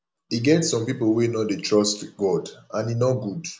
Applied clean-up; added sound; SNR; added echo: none; none; none; none.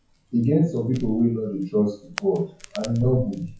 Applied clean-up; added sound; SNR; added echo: classical method WPE with log-MMSE.